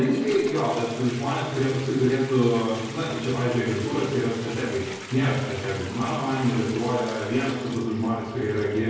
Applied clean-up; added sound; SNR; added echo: none; Toilet flush; 15 dB; reverberation time 1.3 s.